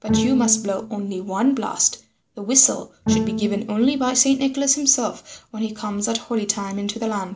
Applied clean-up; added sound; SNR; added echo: none; Bowed string instrument; 6 dB; none.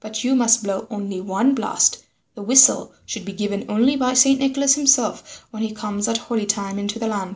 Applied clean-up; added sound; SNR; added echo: none; none; none; none.